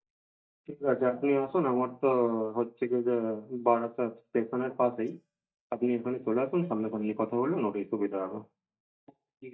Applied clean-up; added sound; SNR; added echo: neural mask model DeepFilterNet 3.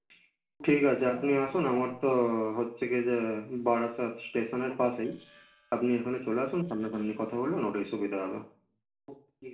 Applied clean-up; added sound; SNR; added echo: neural separator model SepFormer DNS4.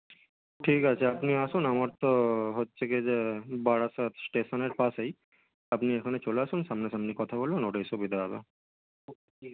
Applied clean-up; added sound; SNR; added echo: none; none; none; none.